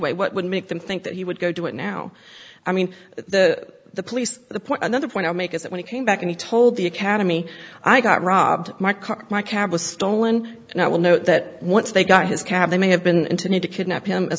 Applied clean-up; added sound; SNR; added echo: none; none; none; none.